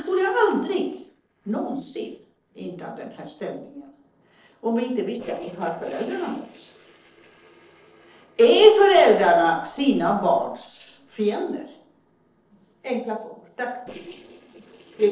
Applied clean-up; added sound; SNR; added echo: neural separator model SepFormer DNS4.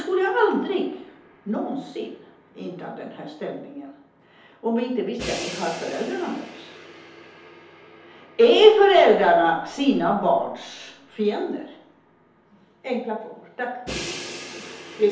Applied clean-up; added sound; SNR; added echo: none; Crash cymbal; 18 dB; reverberation time 2.2 s.